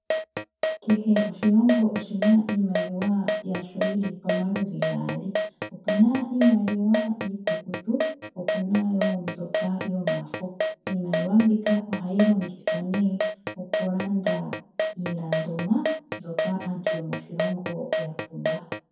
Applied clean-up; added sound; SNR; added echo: none; Keyboard (musical); 4 dB; reverberation time 0.6 s.